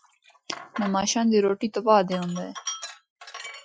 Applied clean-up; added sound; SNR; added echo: classical method Wiener filter.